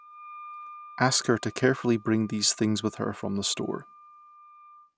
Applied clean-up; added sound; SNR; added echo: none; Wind instrument, woodwind instrument; 20 dB; none.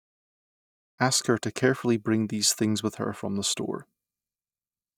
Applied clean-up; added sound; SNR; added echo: neural mask model DeepFilterNet 3.